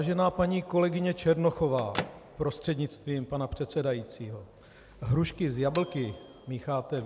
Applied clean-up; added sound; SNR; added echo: none; Microwave oven / Bell; 16 dB; none.